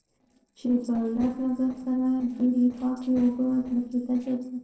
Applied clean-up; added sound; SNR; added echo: neural separator model SepFormer DNS4.